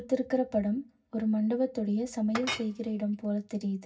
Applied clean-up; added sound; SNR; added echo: none; Chink, clink; 11 dB; reverberation time 0.4 s.